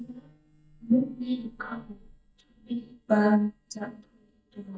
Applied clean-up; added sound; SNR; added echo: neural mask model DeepFilterNet 3.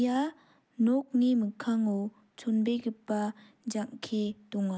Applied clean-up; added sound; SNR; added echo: none; none; none; none.